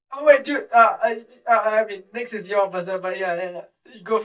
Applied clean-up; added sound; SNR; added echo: neural mask model DeepFilterNet 3.